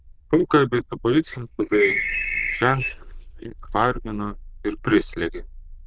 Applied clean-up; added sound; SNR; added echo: neural diffusion model UNIVERSE++.